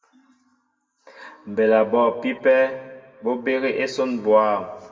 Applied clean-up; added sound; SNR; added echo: none; none; none; reverberation time 1.2 s.